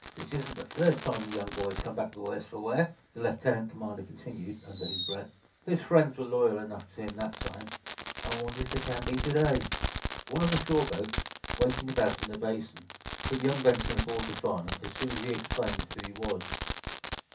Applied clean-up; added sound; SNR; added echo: none; Fireworks; 3 dB; reverberation time 0.3 s.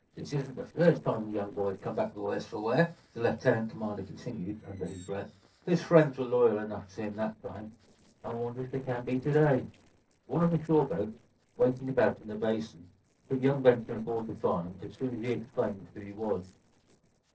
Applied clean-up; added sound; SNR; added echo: neural separator model SepFormer DNS4.